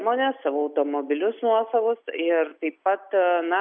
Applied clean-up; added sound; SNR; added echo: none; none; none; none.